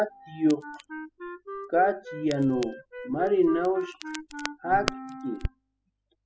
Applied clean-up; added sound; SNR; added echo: classical method spectral subtraction.